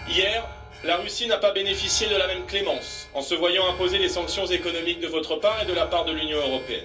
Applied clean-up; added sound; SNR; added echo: none; Alarm; 15 dB; reverberation time 0.3 s.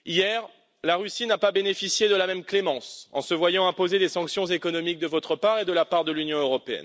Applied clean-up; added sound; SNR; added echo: none; none; none; none.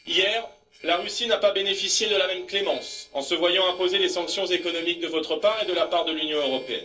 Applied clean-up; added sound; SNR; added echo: neural separator model SepFormer DNS4.